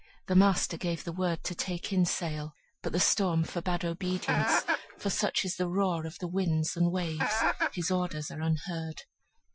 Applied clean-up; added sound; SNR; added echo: classical method Wiener filter.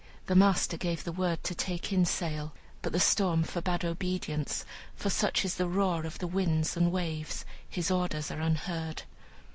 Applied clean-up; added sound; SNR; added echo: none; none; none; none.